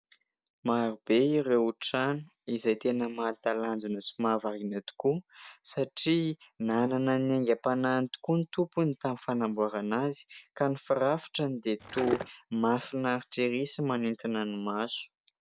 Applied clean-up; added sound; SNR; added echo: none; Skateboard; 4 dB; none.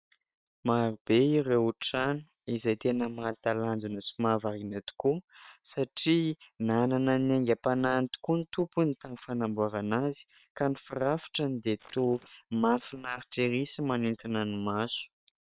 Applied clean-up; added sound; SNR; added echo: neural separator model SepFormer WHAM!.